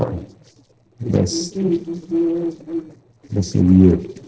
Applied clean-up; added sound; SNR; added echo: neural separator model SepFormer DNS4.